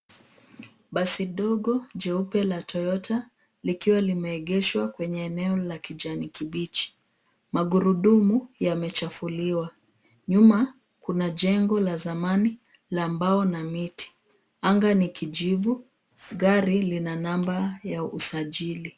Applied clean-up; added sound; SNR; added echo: none; none; none; none.